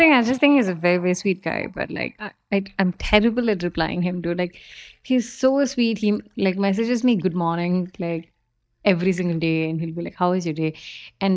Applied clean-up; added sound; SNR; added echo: neural mask model DeepFilterNet 3.